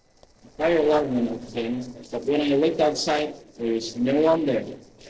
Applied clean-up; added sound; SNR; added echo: neural separator model SepFormer DNS4.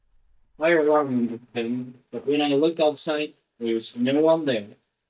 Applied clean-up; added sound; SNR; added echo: neural mask model DeepFilterNet 3.